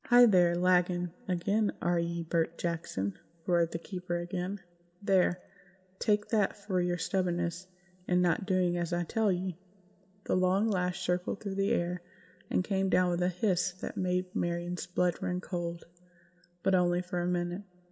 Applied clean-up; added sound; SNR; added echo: none; none; none; reverberation time 0.6 s.